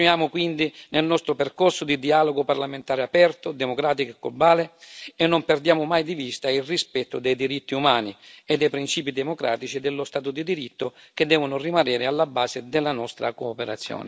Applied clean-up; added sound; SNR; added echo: none; none; none; none.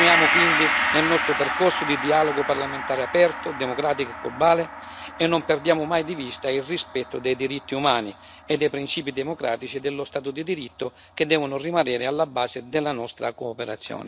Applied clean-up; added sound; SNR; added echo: none; Gong; 5 dB; none.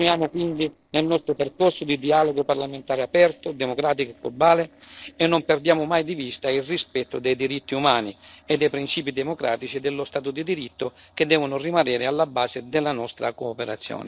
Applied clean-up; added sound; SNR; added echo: neural separator model SepFormer DNS4.